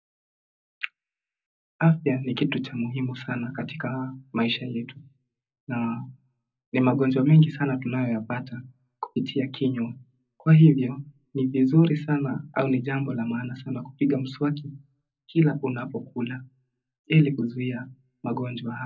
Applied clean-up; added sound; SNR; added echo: none; none; none; reverberation time 0.4 s.